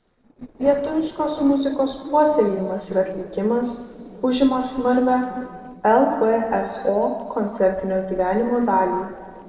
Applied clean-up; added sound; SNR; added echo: neural separator model SepFormer DNS4.